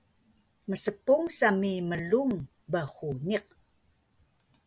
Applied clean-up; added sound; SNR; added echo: none; none; none; none.